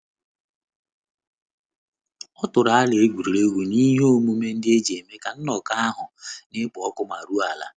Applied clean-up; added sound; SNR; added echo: none; none; none; none.